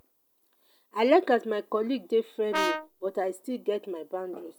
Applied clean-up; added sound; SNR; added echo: none; Brass instrument; 3 dB; none.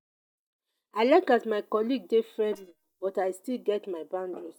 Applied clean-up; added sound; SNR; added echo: neural mask model DeepFilterNet 3.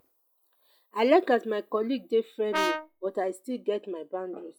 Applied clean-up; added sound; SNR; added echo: classical method log-MMSE.